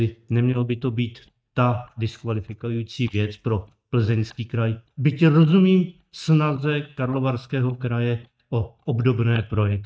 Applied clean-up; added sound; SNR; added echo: neural mask model DeepFilterNet 3.